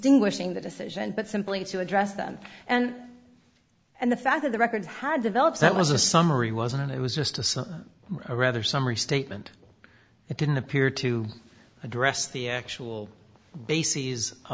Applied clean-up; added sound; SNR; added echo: none; none; none; none.